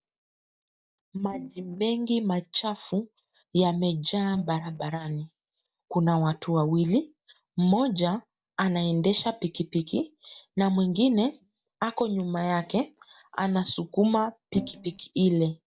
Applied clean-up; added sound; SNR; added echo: neural mask model DeepFilterNet 3.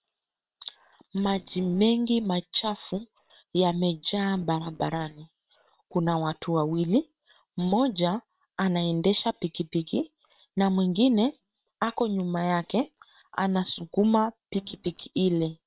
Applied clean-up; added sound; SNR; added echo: neural separator model SepFormer WHAM!.